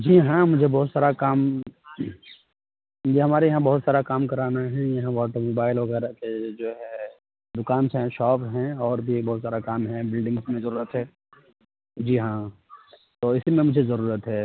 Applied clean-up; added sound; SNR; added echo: none; none; none; none.